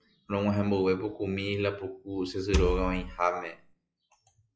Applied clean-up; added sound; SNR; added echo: classical method log-MMSE.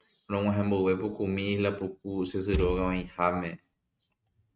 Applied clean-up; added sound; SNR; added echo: neural mask model RNNoise.